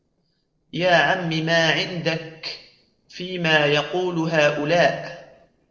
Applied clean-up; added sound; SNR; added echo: neural separator model SepFormer DNS4.